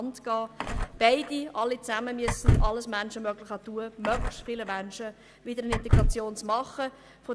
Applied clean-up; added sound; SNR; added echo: none; Door / Car; -2 dB; none.